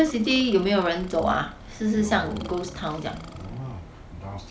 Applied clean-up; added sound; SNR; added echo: none; Chatter / Car passing by / Motorcycle / Traffic noise, roadway noise / Accelerating, revving, vroom + Burping, eructation; 19 dB; none.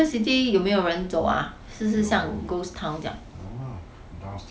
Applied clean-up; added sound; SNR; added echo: none; none; none; none.